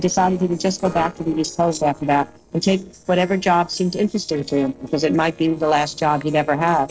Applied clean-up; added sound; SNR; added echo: neural separator model SepFormer DNS4.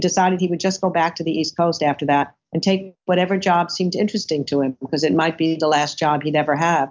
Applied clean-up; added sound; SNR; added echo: none; none; none; none.